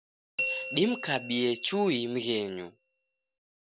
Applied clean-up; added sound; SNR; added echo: none; Bell; 8 dB; none.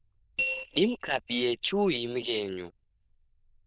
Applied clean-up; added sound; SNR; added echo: neural diffusion model UNIVERSE++.